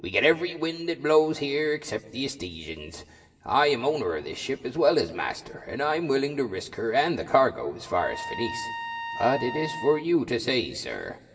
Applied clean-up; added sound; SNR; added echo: none; Trumpet; 10 dB; reverberation time 1.7 s.